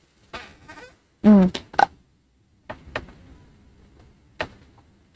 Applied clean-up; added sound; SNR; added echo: neural mask model RNNoise.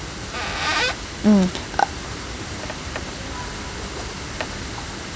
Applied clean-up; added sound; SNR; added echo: none; Squeak; 6 dB; none.